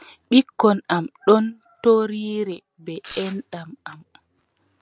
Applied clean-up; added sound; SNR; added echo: none; Domestic sounds, home sounds; 14 dB; none.